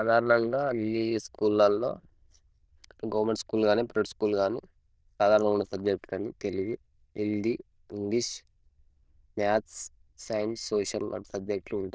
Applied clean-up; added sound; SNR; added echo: neural diffusion model UNIVERSE++.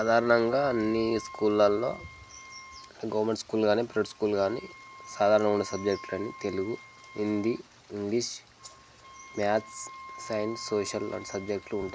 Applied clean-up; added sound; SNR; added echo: none; Wind instrument, woodwind instrument; 18 dB; none.